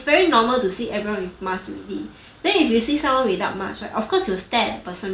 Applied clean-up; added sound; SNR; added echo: none; none; none; none.